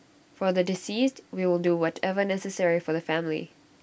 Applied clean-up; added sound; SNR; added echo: none; none; none; none.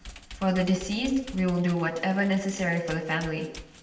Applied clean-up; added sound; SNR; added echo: none; Computer keyboard; 17 dB; reverberation time 0.9 s.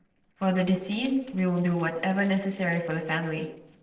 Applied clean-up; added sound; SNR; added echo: neural separator model SepFormer DNS4.